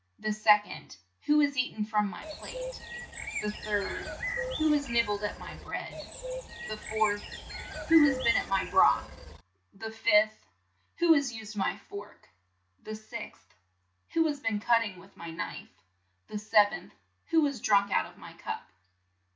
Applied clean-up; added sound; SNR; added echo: none; Bird; 7 dB; none.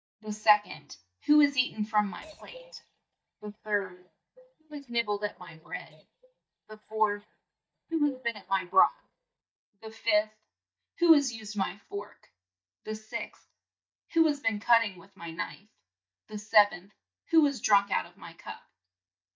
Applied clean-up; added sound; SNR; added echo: neural mask model DeepFilterNet 3.